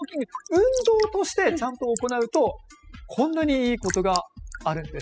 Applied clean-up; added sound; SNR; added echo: classical method spectral subtraction.